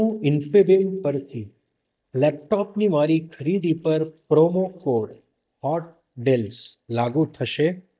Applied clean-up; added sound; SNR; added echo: neural mask model DeepFilterNet 3.